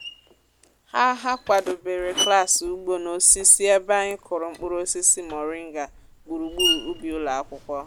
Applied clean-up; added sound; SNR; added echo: none; Screech; 10 dB; none.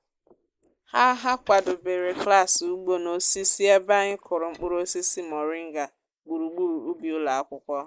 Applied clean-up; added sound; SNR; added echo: neural mask model Resemble Enhance denoiser.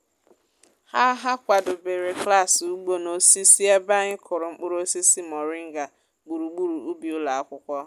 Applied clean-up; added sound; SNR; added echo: none; none; none; none.